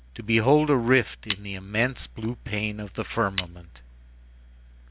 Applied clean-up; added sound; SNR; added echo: none; Cutlery, silverware; 12 dB; none.